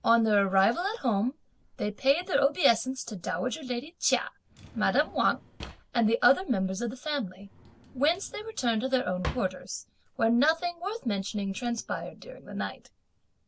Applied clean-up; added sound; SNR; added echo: none; Drawer open or close; 19 dB; none.